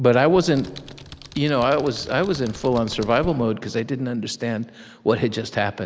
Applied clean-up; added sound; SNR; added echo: none; Computer keyboard; 17 dB; none.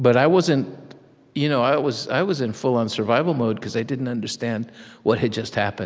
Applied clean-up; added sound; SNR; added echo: none; none; none; none.